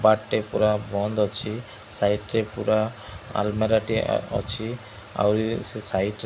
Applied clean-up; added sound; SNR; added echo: none; none; none; none.